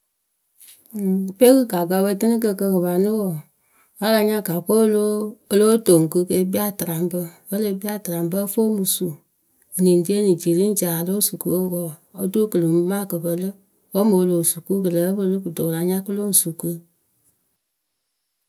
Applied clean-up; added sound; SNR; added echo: none; none; none; none.